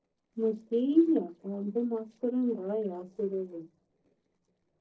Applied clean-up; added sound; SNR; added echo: neural separator model SepFormer DNS4.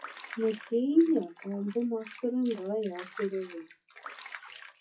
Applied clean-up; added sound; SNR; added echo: classical method WPE with log-MMSE.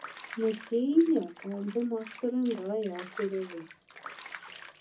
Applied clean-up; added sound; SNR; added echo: none; Bathtub (filling or washing); 16 dB; reverberation time 0.3 s.